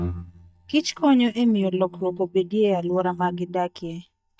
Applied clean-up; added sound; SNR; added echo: neural mask model DeepFilterNet 3.